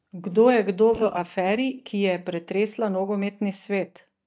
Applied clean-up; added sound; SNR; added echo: neural mask model DeepFilterNet 3.